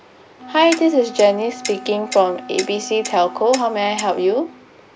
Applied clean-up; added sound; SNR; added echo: none; Clock + Wind instrument, woodwind instrument; 14 dB; none.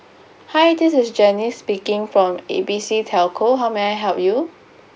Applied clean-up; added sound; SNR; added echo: none; none; none; none.